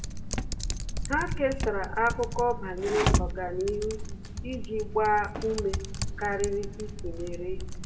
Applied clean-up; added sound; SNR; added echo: none; Typing; 1 dB; reverberation time 0.9 s.